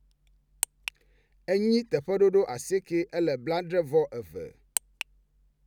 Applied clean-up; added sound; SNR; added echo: none; none; none; none.